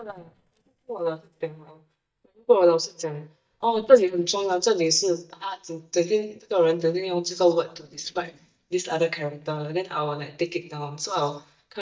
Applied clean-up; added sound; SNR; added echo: neural mask model DeepFilterNet 3.